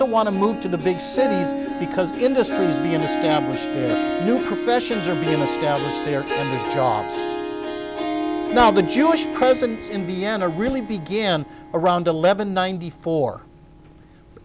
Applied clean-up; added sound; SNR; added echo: none; Harp; 4 dB; none.